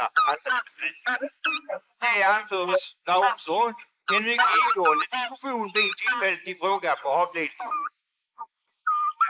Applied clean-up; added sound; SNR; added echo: neural mask model Resemble Enhance denoiser.